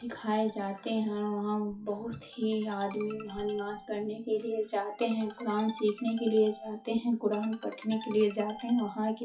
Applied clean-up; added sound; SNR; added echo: classical method WPE with log-MMSE.